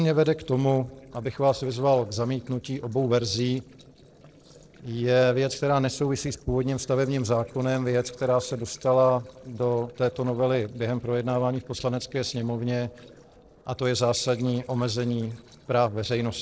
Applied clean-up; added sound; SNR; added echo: neural separator model SepFormer DNS4.